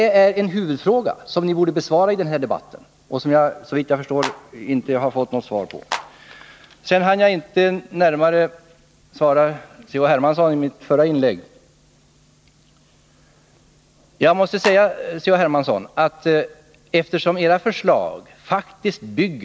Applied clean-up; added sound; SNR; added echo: none; Clapping; 10 dB; none.